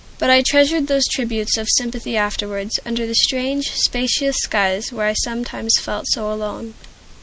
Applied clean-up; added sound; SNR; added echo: none; none; none; none.